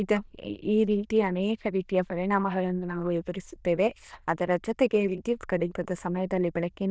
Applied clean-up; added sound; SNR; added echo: neural diffusion model UNIVERSE++.